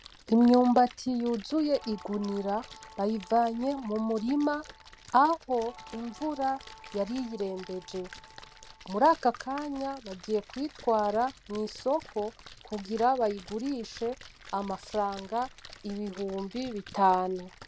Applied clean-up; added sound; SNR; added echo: none; Splash, splatter + Guitar; 20 dB; none.